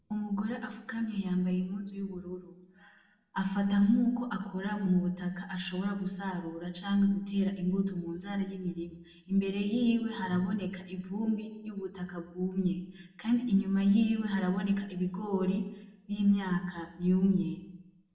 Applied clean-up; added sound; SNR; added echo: none; none; none; reverberation time 0.8 s.